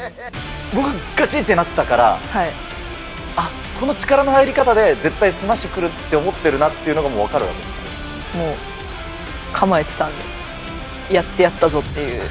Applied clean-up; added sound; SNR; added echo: none; none; none; none.